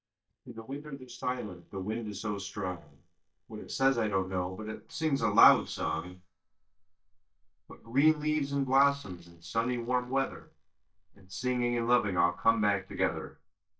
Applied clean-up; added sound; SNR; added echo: neural mask model DeepFilterNet 3.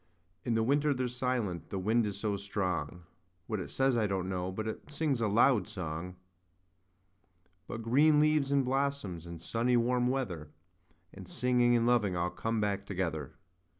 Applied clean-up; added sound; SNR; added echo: none; none; none; none.